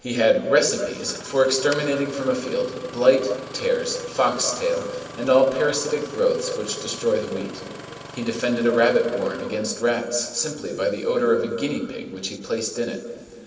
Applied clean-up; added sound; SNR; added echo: none; Engine starting; 18 dB; reverberation time 2.7 s.